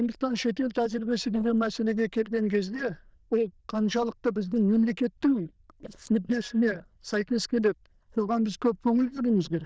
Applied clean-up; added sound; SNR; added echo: neural diffusion model UNIVERSE++.